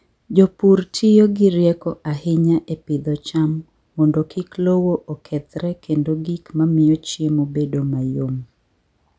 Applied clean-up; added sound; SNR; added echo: none; none; none; none.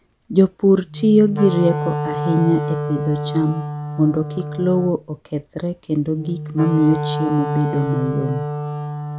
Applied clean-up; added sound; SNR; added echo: none; Wind instrument, woodwind instrument; 6 dB; none.